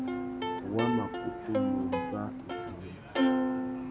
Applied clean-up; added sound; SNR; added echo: none; Plucked string instrument; -5 dB; none.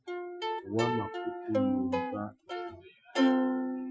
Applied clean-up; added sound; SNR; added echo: classical method Wiener filter.